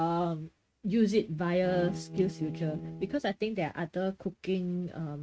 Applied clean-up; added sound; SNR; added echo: neural mask model RNNoise.